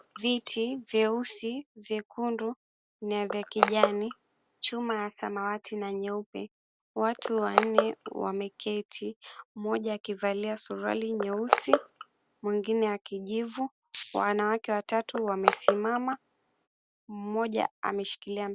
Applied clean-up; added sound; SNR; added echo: none; Crushing; 4 dB; none.